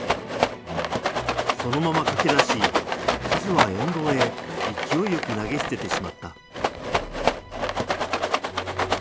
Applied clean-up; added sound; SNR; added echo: none; Rattle; -4 dB; none.